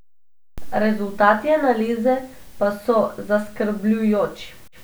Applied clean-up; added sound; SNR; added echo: none; none; none; none.